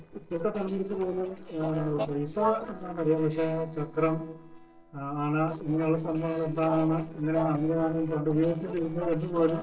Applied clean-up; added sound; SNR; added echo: neural separator model SepFormer DNS4.